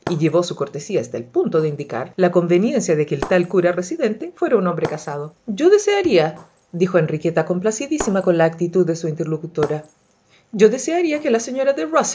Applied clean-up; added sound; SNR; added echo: none; Shatter; 19 dB; none.